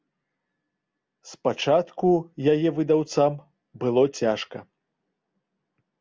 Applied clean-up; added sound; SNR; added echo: none; none; none; none.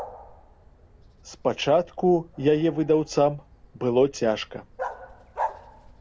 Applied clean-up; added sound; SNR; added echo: none; Bark; 14 dB; none.